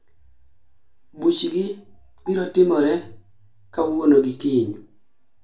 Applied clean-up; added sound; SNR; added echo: none; none; none; reverberation time 0.3 s.